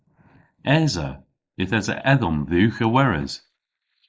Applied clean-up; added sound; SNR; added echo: neural mask model Resemble Enhance denoiser.